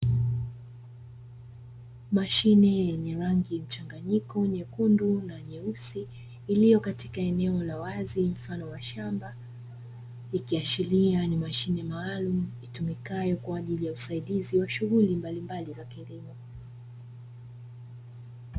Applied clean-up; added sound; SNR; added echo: none; none; none; none.